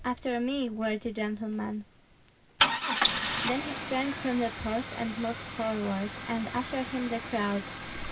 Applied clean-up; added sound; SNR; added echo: none; Idling / Engine starting / Car; 0 dB; reverberation time 0.4 s.